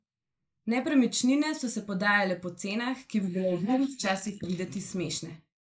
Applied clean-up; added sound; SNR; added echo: neural mask model Resemble Enhance denoiser.